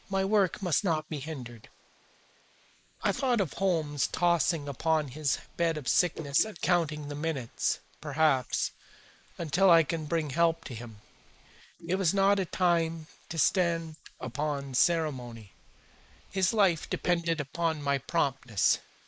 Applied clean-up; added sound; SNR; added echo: neural mask model Resemble Enhance denoiser.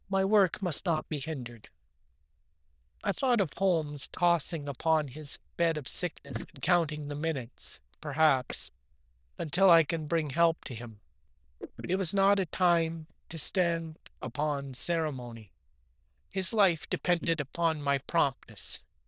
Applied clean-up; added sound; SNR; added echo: neural diffusion model UNIVERSE++.